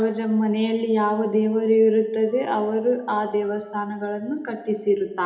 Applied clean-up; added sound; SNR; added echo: none; none; none; reverberation time 0.8 s.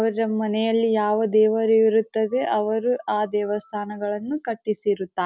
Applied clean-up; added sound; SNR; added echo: none; none; none; none.